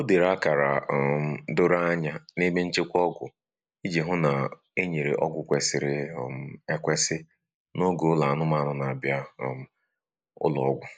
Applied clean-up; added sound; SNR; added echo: neural mask model Resemble Enhance denoiser.